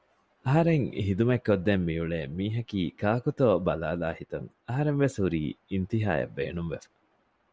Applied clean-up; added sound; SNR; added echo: none; none; none; none.